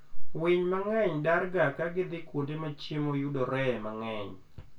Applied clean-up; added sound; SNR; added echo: none; none; none; reverberation time 0.2 s.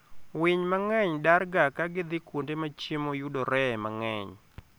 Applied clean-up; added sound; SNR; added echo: none; none; none; none.